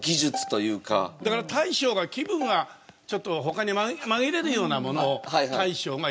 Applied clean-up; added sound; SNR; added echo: none; Bowed string instrument; 12 dB; none.